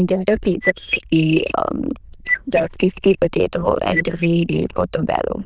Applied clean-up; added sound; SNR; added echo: neural diffusion model UNIVERSE++.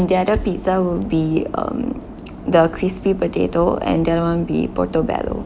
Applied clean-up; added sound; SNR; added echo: none; none; none; none.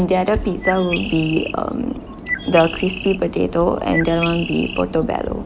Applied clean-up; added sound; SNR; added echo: none; Bird; 10 dB; none.